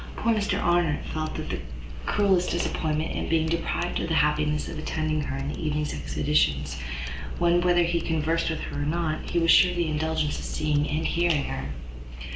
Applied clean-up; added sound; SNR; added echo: none; Computer keyboard; 14 dB; none.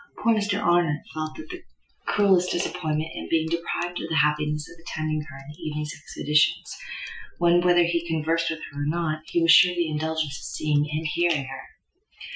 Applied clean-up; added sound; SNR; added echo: classical method Wiener filter.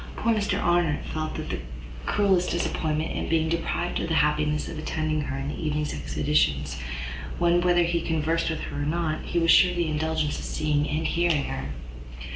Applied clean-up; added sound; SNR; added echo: none; none; none; none.